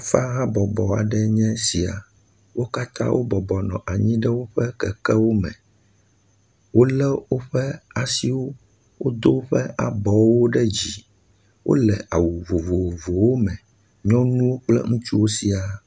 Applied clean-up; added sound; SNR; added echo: none; none; none; none.